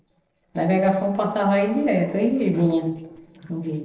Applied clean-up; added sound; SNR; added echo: neural separator model SepFormer DNS4.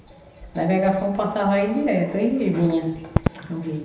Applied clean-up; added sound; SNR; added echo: none; Crackle; 10 dB; reverberation time 0.9 s.